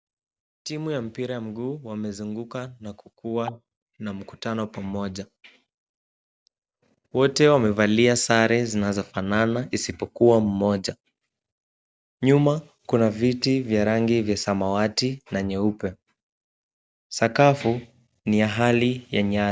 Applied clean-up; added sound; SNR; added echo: none; none; none; none.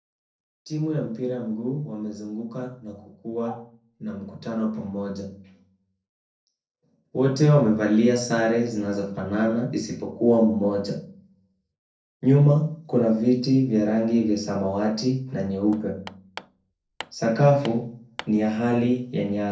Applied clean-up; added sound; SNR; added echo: neural separator model SepFormer DNS4.